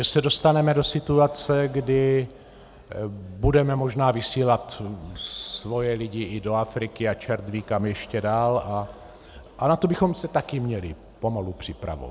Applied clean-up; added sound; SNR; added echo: none; none; none; none.